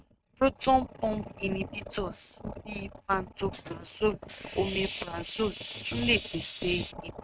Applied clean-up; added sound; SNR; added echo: neural mask model RNNoise.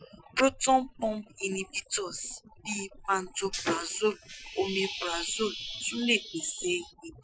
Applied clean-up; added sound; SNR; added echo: classical method Wiener filter.